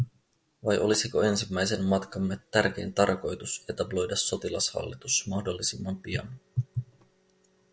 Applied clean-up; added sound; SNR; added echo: none; none; none; none.